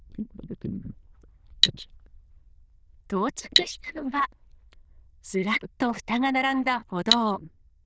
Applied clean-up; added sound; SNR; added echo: neural diffusion model UNIVERSE++.